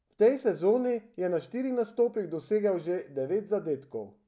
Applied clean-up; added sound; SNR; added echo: none; none; none; none.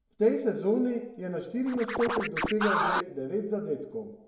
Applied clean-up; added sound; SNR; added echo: none; Scratching (performance technique); 1 dB; reverberation time 0.7 s.